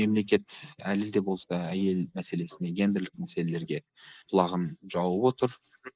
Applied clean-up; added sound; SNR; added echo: neural mask model Resemble Enhance denoiser.